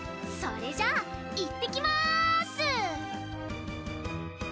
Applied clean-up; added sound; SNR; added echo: none; none; none; none.